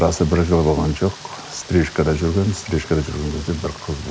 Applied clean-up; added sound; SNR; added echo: none; Rain; 18 dB; none.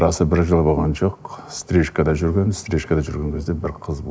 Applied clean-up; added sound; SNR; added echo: none; none; none; none.